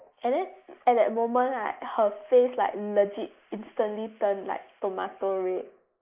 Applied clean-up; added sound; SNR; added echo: neural mask model Resemble Enhance denoiser.